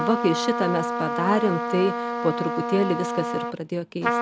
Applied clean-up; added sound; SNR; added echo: none; Trumpet; 2 dB; none.